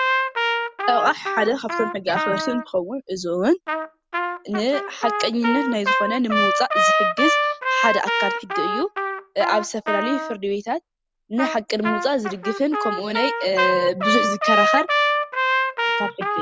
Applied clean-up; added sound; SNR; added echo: none; Trumpet; -1 dB; none.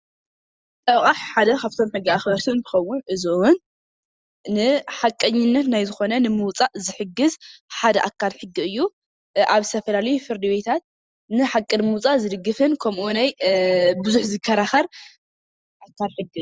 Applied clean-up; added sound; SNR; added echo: none; none; none; none.